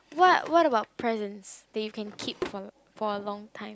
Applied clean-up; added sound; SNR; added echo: none; Drawer open or close; 17 dB; none.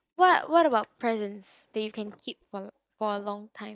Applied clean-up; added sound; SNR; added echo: neural mask model DeepFilterNet 3.